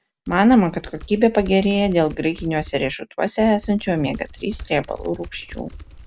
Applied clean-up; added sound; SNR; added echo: none; Typing; 18 dB; none.